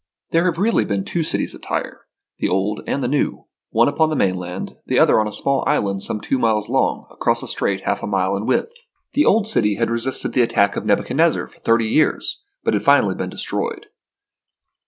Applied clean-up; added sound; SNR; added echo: none; none; none; none.